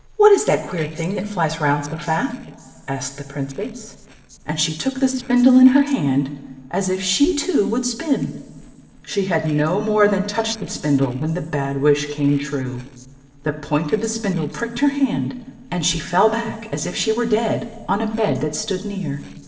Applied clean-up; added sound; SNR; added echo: neural separator model SepFormer DNS4.